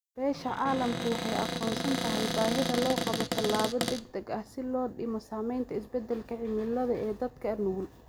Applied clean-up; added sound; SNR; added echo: none; Cupboard open or close; 1 dB; none.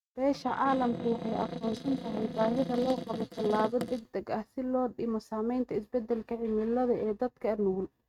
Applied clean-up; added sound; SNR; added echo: neural mask model RNNoise.